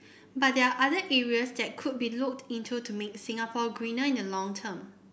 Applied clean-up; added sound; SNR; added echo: none; none; none; none.